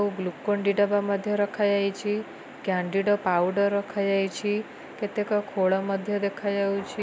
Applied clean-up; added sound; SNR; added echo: none; none; none; none.